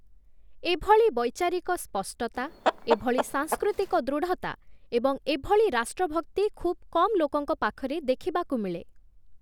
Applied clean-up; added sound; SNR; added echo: none; Chicken, rooster; 3 dB; none.